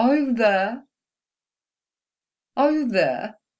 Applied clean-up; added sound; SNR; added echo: none; none; none; none.